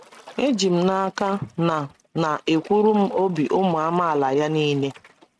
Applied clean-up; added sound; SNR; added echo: neural mask model RNNoise.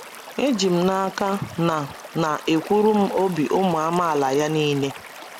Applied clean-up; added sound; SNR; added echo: none; Stream / Liquid; 17 dB; none.